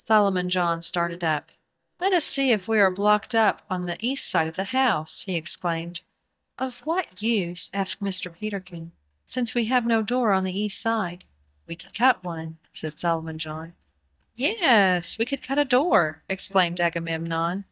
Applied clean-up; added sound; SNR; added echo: neural mask model DeepFilterNet 3.